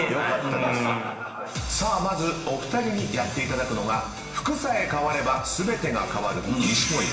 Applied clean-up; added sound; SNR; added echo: none; none; none; reverberation time 1.2 s.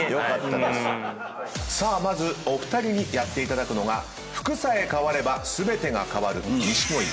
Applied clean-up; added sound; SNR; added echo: none; none; none; none.